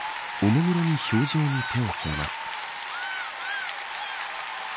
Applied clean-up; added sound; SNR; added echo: none; Splash, splatter; 16 dB; none.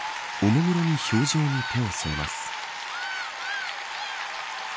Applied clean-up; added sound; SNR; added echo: none; none; none; none.